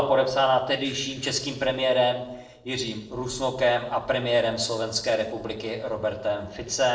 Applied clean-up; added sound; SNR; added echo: neural separator model SepFormer DNS4.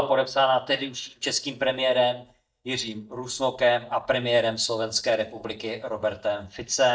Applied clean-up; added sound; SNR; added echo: neural mask model DeepFilterNet 3.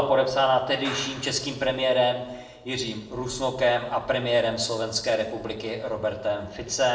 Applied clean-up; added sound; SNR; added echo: none; Clapping; 16 dB; reverberation time 0.7 s.